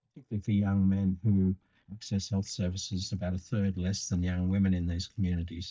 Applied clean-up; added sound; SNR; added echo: neural mask model DeepFilterNet 3.